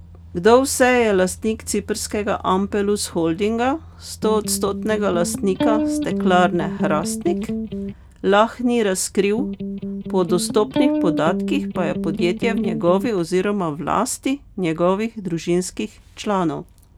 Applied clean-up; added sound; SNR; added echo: none; Electric guitar; 4 dB; none.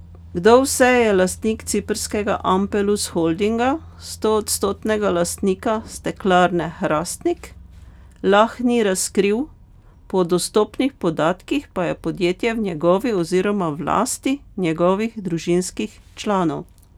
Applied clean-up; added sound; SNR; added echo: none; none; none; none.